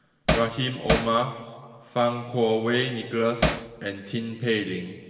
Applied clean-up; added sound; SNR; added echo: none; Hammer; -1 dB; reverberation time 1.8 s.